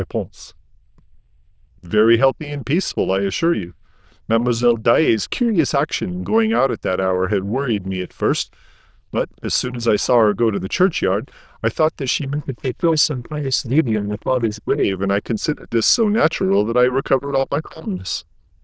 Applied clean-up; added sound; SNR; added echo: neural diffusion model UNIVERSE++.